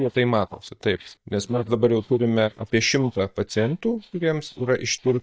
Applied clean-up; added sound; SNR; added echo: neural mask model DeepFilterNet 3.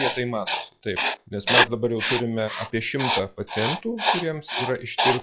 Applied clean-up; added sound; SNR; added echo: classical method log-MMSE.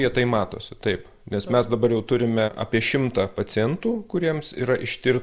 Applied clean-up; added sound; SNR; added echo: none; none; none; none.